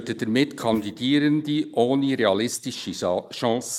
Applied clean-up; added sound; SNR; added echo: neural mask model Resemble Enhance denoiser.